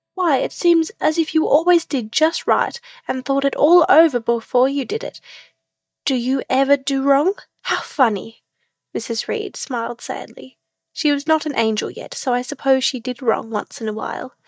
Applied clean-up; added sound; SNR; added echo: neural mask model DeepFilterNet 3.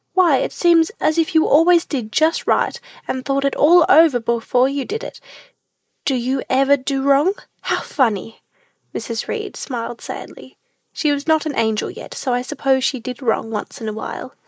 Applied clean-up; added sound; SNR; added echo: neural mask model Resemble Enhance denoiser.